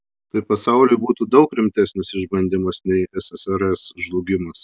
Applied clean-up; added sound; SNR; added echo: none; none; none; none.